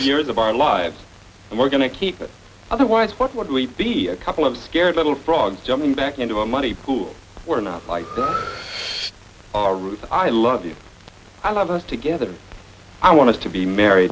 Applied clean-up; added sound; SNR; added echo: none; Breathing; 16 dB; none.